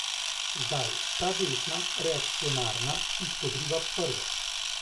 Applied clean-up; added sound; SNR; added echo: none; Camera; -4 dB; none.